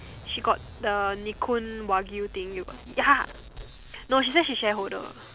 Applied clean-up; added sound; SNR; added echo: none; Explosion; 18 dB; none.